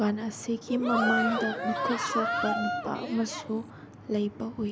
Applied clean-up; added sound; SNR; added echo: none; Cheering; 0 dB; none.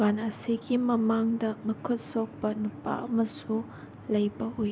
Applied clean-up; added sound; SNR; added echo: none; none; none; none.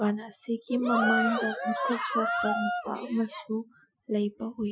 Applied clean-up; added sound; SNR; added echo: classical method Wiener filter.